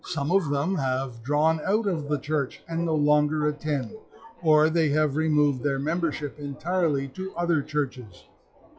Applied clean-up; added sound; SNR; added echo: classical method log-MMSE.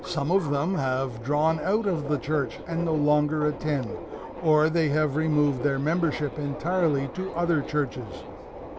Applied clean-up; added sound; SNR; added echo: none; Subway, metro, underground; 11 dB; none.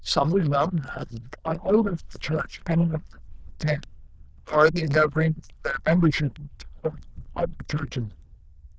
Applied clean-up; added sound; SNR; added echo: neural diffusion model UNIVERSE++.